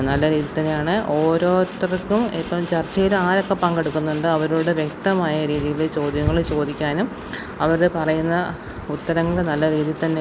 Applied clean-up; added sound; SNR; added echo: none; Sawing; 20 dB; none.